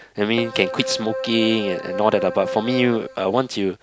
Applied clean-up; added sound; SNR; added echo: none; Keyboard (musical); 8 dB; none.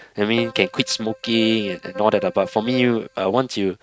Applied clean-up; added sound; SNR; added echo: neural mask model RNNoise.